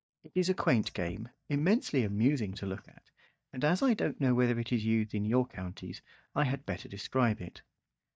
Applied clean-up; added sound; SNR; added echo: neural mask model DeepFilterNet 3.